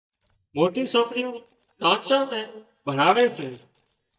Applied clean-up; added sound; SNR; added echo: neural mask model DeepFilterNet 3.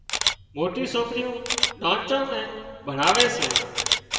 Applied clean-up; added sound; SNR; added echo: none; Camera; 2 dB; reverberation time 1.6 s.